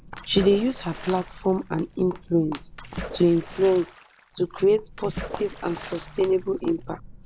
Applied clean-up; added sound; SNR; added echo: none; Walk, footsteps + Splash, splatter; 14 dB; none.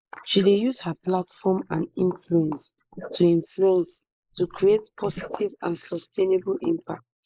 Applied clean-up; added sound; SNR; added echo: neural mask model Resemble Enhance denoiser.